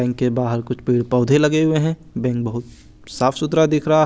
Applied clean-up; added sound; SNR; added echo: none; none; none; none.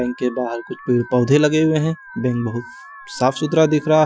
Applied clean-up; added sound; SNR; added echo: classical method Wiener filter.